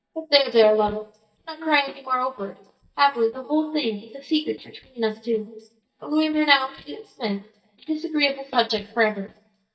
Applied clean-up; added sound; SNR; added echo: neural mask model DeepFilterNet 3.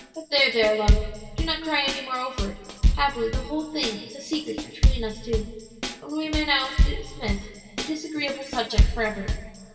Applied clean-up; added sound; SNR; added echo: none; Drum kit; -2 dB; reverberation time 2.4 s.